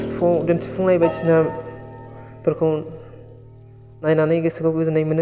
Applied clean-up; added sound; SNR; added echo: none; Piano; 13 dB; none.